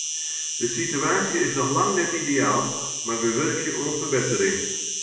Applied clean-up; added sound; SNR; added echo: none; Insect; 4 dB; reverberation time 0.9 s.